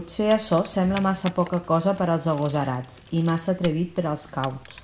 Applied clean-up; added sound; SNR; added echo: none; Keys jangling; 19 dB; none.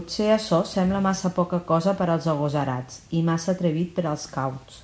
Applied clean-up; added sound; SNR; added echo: none; none; none; none.